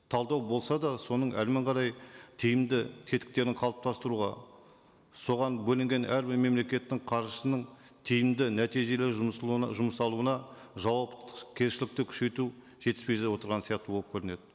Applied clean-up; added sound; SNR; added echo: none; none; none; none.